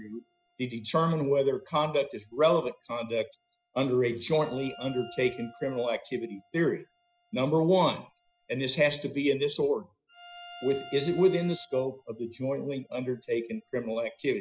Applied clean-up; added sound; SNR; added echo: classical method spectral subtraction.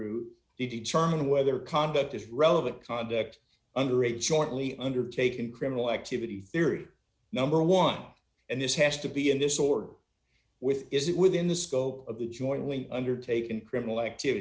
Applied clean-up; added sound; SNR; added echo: none; none; none; none.